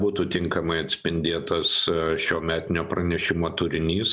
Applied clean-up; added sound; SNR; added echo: none; none; none; none.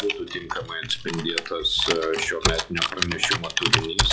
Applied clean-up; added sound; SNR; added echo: classical method log-MMSE.